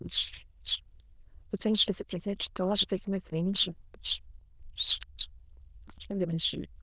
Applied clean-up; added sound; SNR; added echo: neural diffusion model UNIVERSE++.